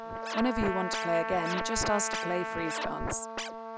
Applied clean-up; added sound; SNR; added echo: none; Trumpet + Scratching (performance technique); 1 dB; none.